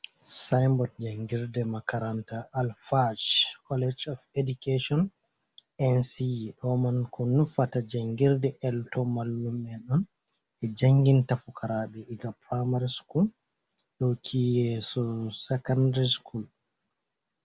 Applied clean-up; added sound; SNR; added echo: none; none; none; none.